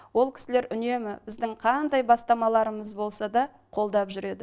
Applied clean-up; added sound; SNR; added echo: none; none; none; none.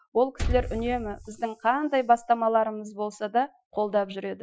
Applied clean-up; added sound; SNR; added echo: classical method Wiener filter.